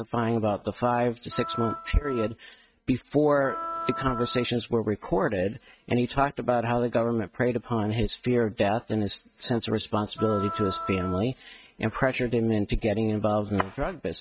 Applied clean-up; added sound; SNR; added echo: neural mask model RNNoise.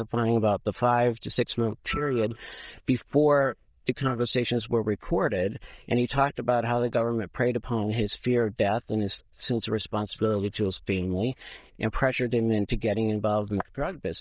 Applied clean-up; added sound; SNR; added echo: neural diffusion model UNIVERSE++.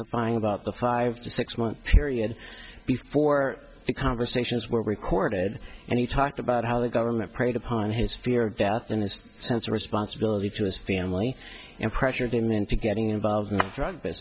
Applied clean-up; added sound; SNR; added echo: none; none; none; none.